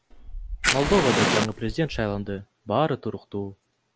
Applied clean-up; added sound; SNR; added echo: none; Fire; 0 dB; none.